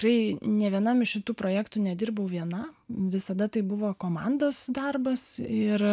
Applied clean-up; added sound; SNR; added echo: none; none; none; none.